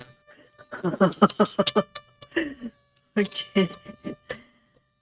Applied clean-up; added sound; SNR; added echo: neural mask model RNNoise.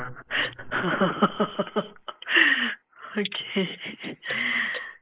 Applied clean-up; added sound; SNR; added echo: neural mask model Resemble Enhance denoiser.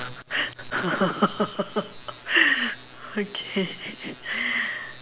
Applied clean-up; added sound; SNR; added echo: none; none; none; none.